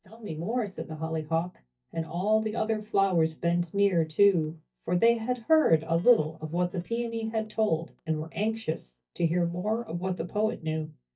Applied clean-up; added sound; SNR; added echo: neural mask model DeepFilterNet 3.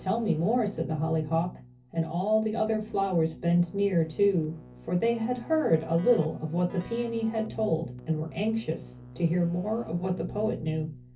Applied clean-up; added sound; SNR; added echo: none; Keyboard (musical); 16 dB; reverberation time 0.3 s.